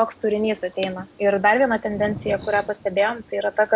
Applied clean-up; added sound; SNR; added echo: none; Thunder; 20 dB; none.